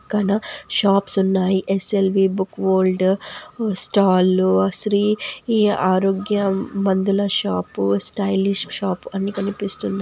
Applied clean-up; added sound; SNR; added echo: none; none; none; none.